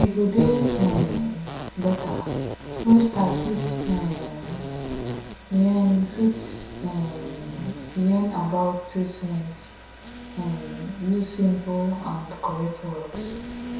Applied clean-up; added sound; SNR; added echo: none; Insect; 7 dB; reverberation time 0.7 s.